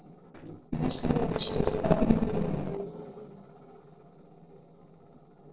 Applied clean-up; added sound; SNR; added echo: neural separator model SepFormer DNS4.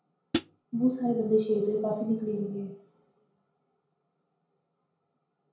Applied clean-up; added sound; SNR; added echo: none; Hi-hat; 0 dB; reverberation time 0.6 s.